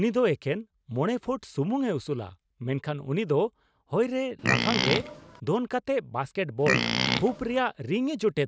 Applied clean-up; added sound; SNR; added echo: none; Livestock, farm animals, working animals; -1 dB; none.